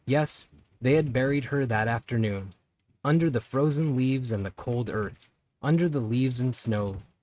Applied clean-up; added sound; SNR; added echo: neural mask model RNNoise.